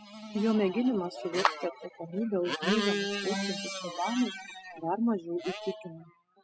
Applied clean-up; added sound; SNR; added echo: classical method spectral subtraction.